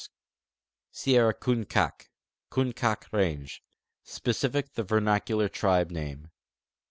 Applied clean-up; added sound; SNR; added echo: none; none; none; none.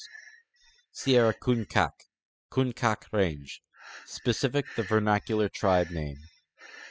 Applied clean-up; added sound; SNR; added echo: classical method spectral subtraction.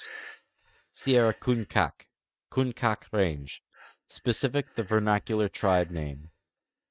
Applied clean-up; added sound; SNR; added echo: neural mask model RNNoise.